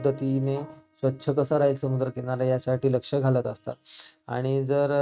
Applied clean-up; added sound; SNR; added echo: neural mask model RNNoise.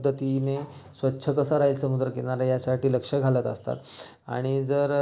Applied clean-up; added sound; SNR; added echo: none; none; none; none.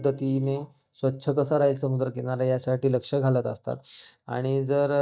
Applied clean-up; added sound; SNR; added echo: neural mask model DeepFilterNet 3.